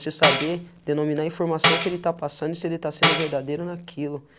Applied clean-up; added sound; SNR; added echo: none; Tambourine; 0 dB; none.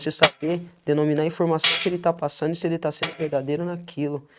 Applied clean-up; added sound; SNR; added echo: neural mask model RNNoise.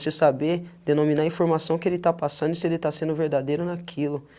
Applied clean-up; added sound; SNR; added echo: none; none; none; none.